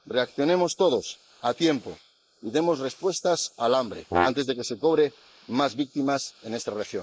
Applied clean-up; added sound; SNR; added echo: neural mask model Resemble Enhance denoiser.